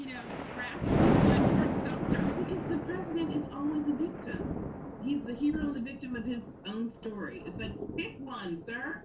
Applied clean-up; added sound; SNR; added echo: none; Thunder; -4 dB; reverberation time 0.2 s.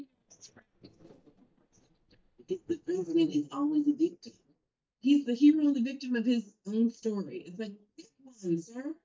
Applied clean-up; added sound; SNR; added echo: neural mask model DeepFilterNet 3.